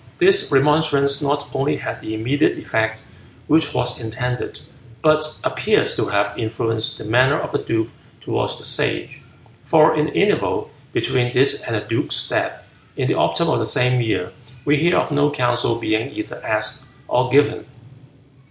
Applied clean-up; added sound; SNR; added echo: none; none; none; none.